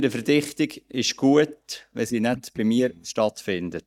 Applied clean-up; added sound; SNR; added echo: neural mask model DeepFilterNet 3.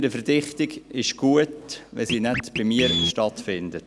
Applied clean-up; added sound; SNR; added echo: none; Scratching (performance technique); 6 dB; none.